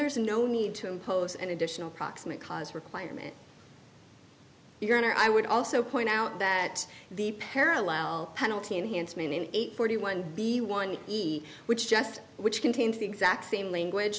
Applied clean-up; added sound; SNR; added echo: none; none; none; none.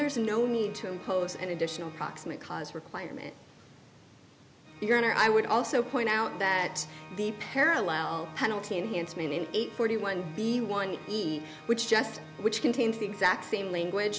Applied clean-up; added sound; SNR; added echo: none; Organ; 18 dB; none.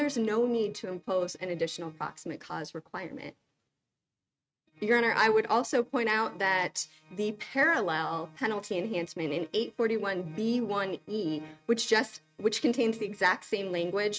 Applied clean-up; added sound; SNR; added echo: neural mask model RNNoise.